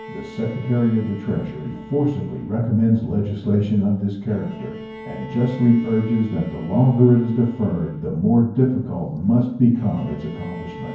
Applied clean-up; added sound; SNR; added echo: none; Bowed string instrument; 18 dB; reverberation time 0.9 s.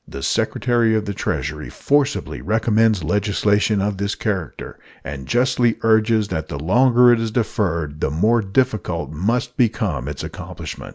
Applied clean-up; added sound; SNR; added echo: none; none; none; none.